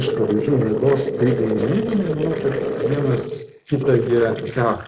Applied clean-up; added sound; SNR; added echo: neural mask model Resemble Enhance denoiser.